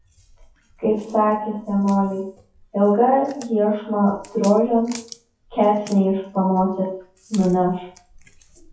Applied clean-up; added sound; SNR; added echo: classical method WPE with log-MMSE.